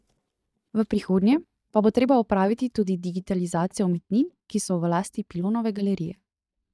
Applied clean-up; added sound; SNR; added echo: neural mask model DeepFilterNet 3.